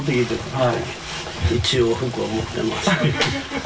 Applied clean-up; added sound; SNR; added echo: none; Toilet flush; 17 dB; reverberation time 0.2 s.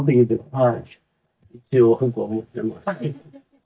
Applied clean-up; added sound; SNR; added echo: neural mask model DeepFilterNet 3.